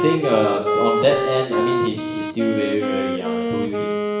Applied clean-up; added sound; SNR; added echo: none; Wind instrument, woodwind instrument; 0 dB; reverberation time 1.0 s.